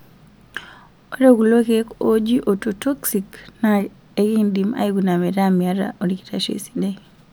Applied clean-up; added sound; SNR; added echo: none; none; none; none.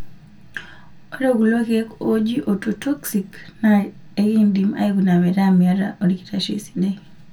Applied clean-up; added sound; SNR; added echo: none; none; none; reverberation time 0.2 s.